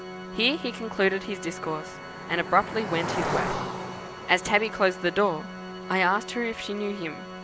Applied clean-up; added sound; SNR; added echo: none; Organ + Cricket; 7 dB; none.